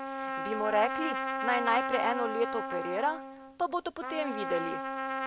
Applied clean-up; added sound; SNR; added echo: none; Trumpet; 3 dB; none.